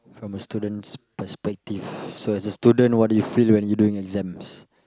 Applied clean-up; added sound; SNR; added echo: none; none; none; none.